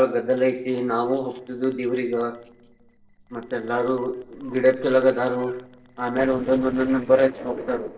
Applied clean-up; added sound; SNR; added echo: neural separator model SepFormer DNS4.